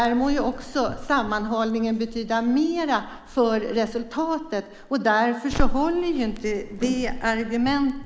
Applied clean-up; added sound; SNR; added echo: none; Crackle; 7 dB; none.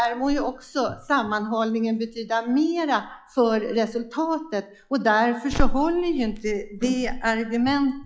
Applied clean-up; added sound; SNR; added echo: classical method log-MMSE.